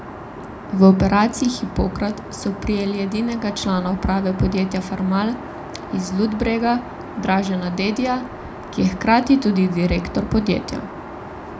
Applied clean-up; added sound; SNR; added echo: none; Aircraft; 13 dB; reverberation time 0.2 s.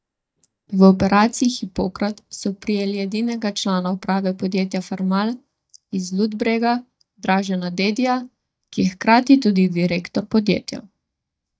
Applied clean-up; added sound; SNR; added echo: neural mask model DeepFilterNet 3.